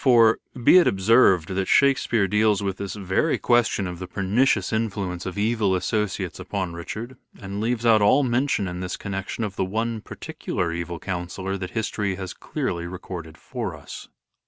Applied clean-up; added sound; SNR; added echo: none; none; none; none.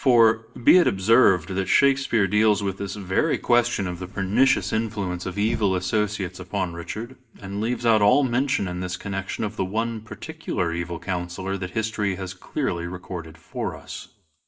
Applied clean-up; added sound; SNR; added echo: none; Sliding door / Slam / Wood; 14 dB; reverberation time 0.5 s.